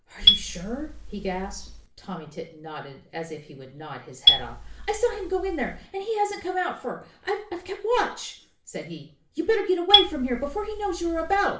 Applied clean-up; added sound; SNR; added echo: none; Marimba, xylophone; -3 dB; reverberation time 0.4 s.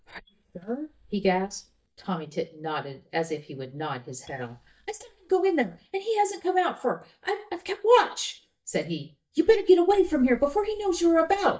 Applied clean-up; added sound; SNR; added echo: neural mask model DeepFilterNet 3.